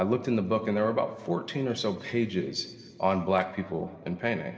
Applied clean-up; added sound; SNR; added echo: neural separator model SepFormer DNS4.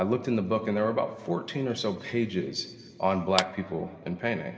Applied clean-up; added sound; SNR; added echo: none; Clapping; 8 dB; reverberation time 2.0 s.